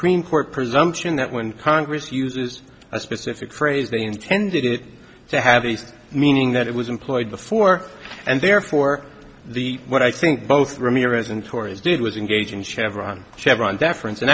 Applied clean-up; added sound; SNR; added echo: none; none; none; none.